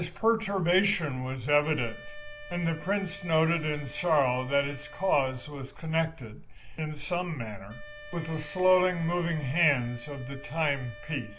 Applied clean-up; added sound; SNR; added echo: none; Gull, seagull / Fowl + Wind instrument, woodwind instrument; 14 dB; none.